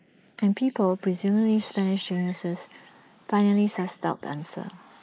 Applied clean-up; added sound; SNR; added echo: neural mask model Resemble Enhance denoiser.